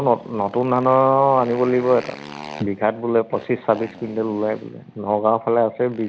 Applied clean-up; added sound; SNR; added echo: none; Motorcycle; 20 dB; none.